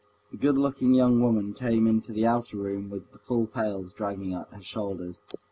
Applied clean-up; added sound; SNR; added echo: none; none; none; none.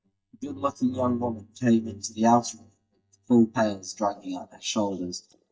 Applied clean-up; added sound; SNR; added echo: neural mask model DeepFilterNet 3.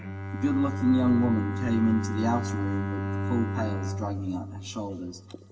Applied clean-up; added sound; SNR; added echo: none; Bowed string instrument; 3 dB; reverberation time 2.4 s.